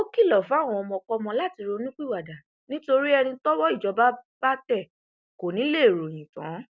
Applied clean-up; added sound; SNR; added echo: none; none; none; none.